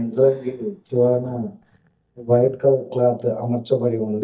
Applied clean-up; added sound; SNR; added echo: neural mask model DeepFilterNet 3.